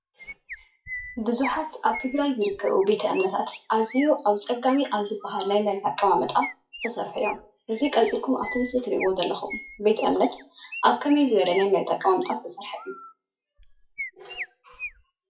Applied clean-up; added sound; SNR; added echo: classical method WPE with log-MMSE.